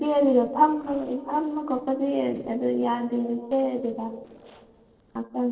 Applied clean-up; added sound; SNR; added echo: neural separator model SepFormer DNS4.